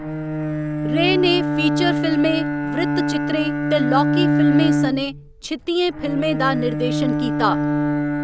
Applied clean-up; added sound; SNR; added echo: none; Bowed string instrument; -2 dB; none.